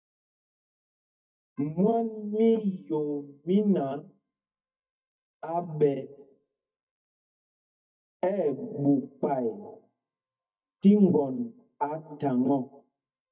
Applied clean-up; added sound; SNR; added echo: neural mask model DeepFilterNet 3.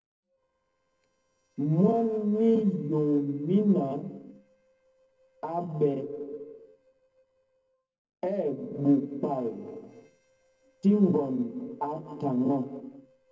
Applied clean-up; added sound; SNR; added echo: neural separator model SepFormer DNS4.